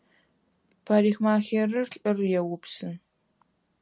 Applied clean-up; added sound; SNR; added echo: none; none; none; none.